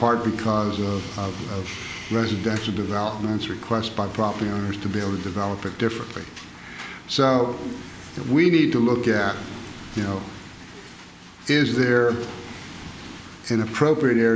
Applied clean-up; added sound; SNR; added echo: none; none; none; none.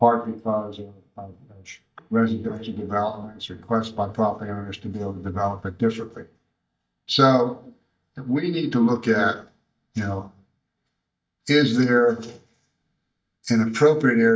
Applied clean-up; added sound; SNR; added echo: neural mask model DeepFilterNet 3.